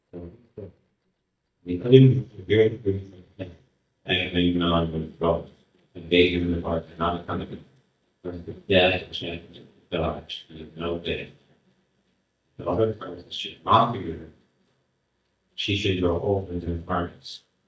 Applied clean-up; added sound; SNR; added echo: neural mask model DeepFilterNet 3.